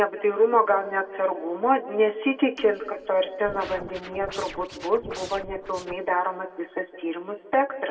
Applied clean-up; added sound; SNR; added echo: none; Scratching (performance technique); 15 dB; reverberation time 1.2 s.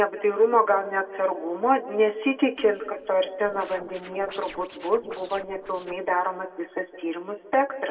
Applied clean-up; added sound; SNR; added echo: neural separator model SepFormer DNS4.